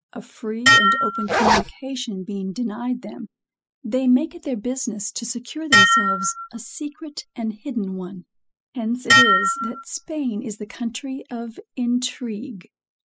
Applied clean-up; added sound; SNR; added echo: classical method spectral subtraction.